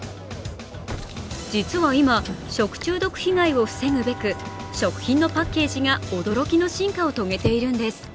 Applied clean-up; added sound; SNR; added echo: none; Motor vehicle (road) + Bowed string instrument; 12 dB; none.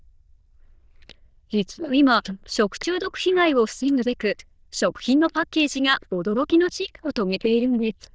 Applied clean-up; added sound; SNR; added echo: neural diffusion model UNIVERSE++.